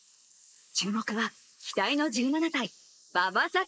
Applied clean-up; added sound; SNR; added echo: neural mask model Resemble Enhance denoiser.